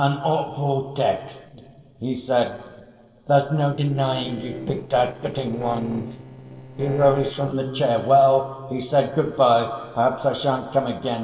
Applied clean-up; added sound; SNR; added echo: neural separator model SepFormer DNS4.